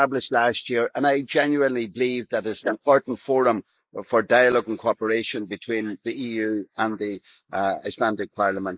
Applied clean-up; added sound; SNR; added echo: neural mask model Resemble Enhance denoiser.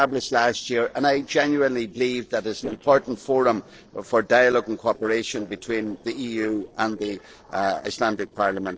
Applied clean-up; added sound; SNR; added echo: neural separator model SepFormer DNS4.